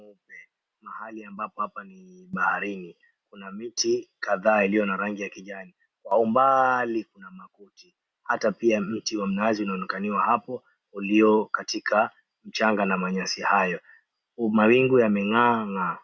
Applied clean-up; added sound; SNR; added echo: none; none; none; none.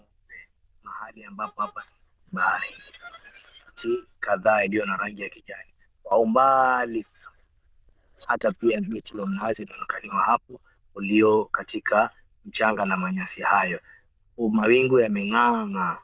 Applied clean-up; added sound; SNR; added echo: neural diffusion model UNIVERSE++.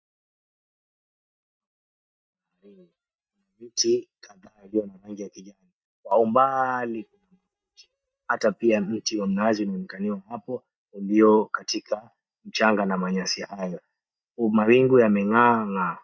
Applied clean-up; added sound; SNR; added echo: neural mask model DeepFilterNet 3.